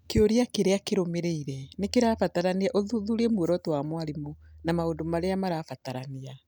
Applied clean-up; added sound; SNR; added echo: none; none; none; none.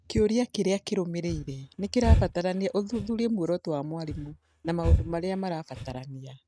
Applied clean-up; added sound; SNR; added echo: neural mask model RNNoise.